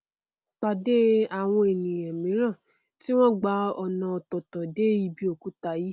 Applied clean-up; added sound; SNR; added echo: none; none; none; none.